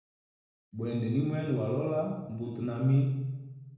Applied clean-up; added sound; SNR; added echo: none; none; none; reverberation time 1.0 s.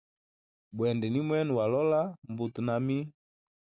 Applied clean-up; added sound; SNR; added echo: none; none; none; none.